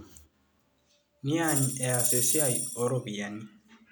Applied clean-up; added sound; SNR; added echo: none; Tambourine; -2 dB; none.